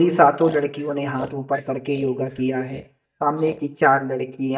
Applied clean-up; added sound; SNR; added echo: neural mask model DeepFilterNet 3.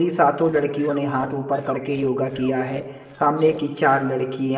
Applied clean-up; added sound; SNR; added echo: neural separator model SepFormer DNS4.